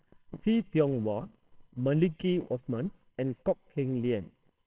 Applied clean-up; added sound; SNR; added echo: neural separator model SepFormer WHAMR!.